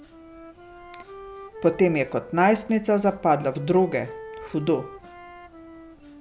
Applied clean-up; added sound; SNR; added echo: none; Wind instrument, woodwind instrument; 17 dB; none.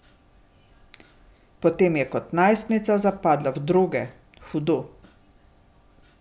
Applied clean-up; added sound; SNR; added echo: none; none; none; none.